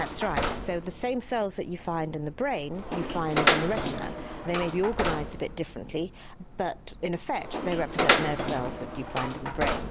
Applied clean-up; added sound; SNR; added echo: none; Door; -1 dB; none.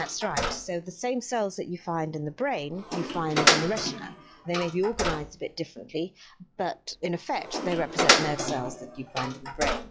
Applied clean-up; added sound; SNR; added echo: classical method log-MMSE.